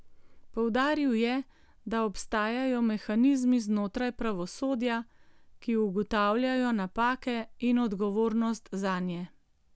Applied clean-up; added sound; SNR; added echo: none; none; none; none.